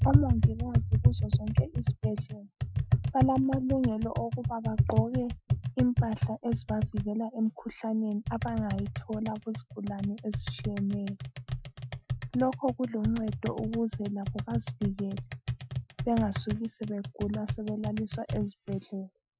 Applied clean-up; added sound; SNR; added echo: classical method Wiener filter.